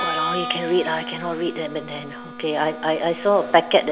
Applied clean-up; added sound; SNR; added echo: none; Harmonica; 9 dB; none.